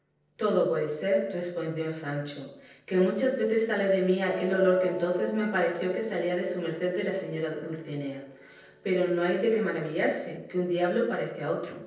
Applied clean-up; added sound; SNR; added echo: neural separator model SepFormer DNS4.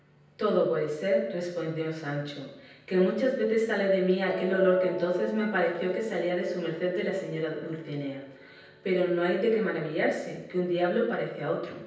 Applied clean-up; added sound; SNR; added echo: none; Piano; 19 dB; reverberation time 0.9 s.